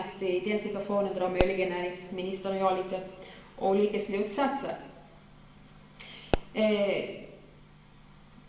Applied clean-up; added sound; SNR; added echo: none; Explosion; 5 dB; reverberation time 1.0 s.